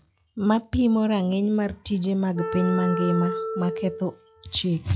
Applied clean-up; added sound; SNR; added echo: classical method log-MMSE.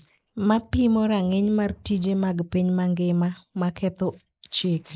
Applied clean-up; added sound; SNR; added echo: neural mask model Resemble Enhance denoiser.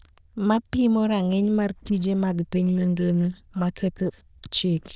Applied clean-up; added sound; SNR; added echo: neural diffusion model UNIVERSE++.